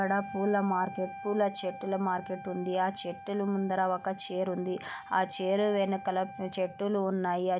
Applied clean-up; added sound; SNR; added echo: none; Wind instrument, woodwind instrument; 15 dB; none.